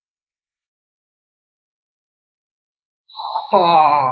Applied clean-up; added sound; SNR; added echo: neural mask model Resemble Enhance denoiser.